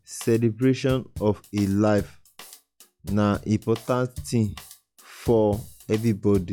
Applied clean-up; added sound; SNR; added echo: classical method log-MMSE.